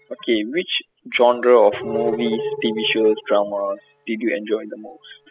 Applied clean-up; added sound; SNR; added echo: classical method spectral subtraction.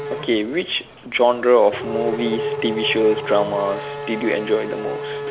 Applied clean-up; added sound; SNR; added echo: none; Race car, auto racing / Accelerating, revving, vroom; 7 dB; none.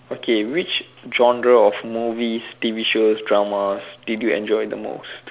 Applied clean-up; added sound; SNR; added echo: none; none; none; none.